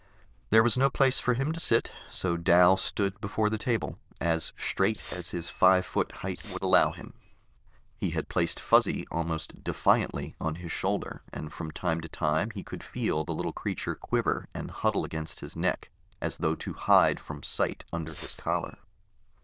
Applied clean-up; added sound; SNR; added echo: neural diffusion model UNIVERSE++.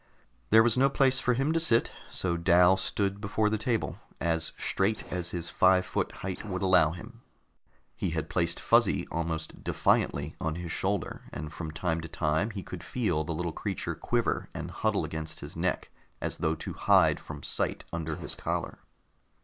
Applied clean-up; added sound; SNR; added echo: neural mask model Resemble Enhance denoiser.